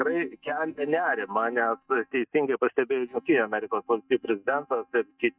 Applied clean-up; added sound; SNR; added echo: neural mask model DeepFilterNet 3.